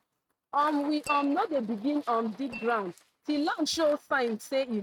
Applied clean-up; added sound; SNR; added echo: neural mask model RNNoise.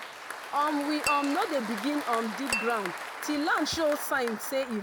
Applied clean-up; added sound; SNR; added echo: none; Applause + Tap / Glass; 6 dB; none.